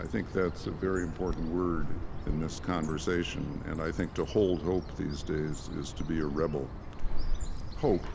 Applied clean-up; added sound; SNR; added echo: none; Bird; 2 dB; none.